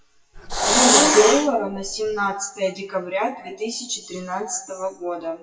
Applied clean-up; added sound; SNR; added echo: classical method WPE with log-MMSE.